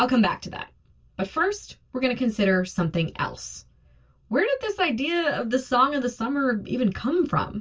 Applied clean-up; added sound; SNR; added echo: none; none; none; reverberation time 0.1 s.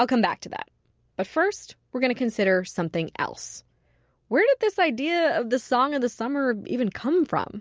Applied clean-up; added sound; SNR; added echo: none; none; none; none.